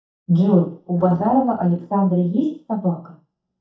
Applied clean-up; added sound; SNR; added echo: neural mask model DeepFilterNet 3.